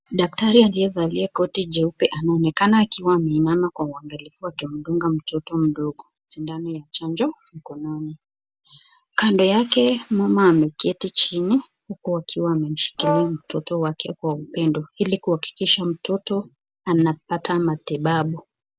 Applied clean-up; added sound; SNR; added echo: none; Brass instrument; 5 dB; none.